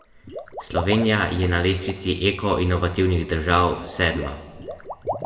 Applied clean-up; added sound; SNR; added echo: none; Water / Liquid; 12 dB; reverberation time 1.2 s.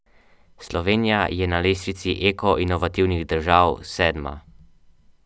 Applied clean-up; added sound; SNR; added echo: none; none; none; none.